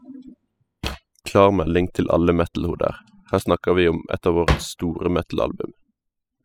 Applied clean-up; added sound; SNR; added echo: classical method spectral subtraction.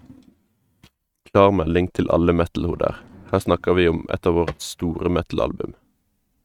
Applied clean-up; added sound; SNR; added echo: neural mask model RNNoise.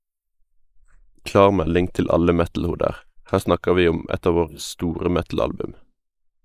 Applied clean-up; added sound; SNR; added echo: neural mask model Resemble Enhance denoiser.